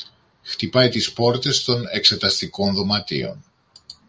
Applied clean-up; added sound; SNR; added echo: none; none; none; none.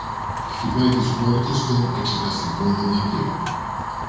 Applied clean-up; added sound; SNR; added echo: none; Fire; 5 dB; reverberation time 1.2 s.